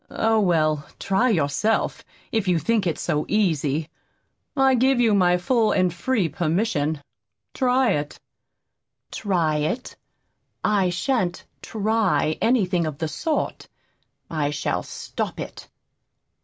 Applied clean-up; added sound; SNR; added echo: none; none; none; none.